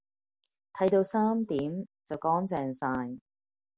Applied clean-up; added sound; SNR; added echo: none; none; none; none.